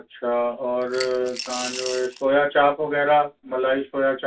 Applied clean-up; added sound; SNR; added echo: none; Coin (dropping) / Glass; 12 dB; reverberation time 0.2 s.